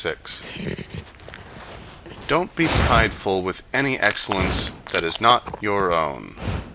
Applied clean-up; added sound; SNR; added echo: none; Dog; 6 dB; none.